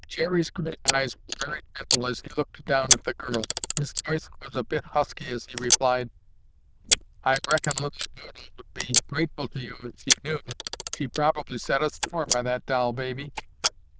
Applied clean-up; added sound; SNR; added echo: neural diffusion model UNIVERSE++.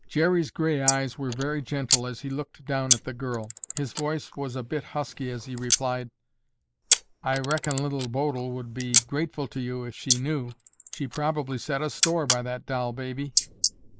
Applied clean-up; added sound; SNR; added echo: neural mask model Resemble Enhance denoiser.